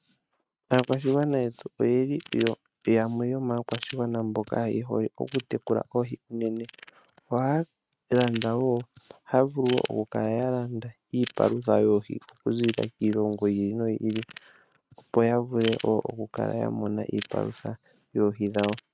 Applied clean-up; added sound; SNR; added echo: neural mask model RNNoise.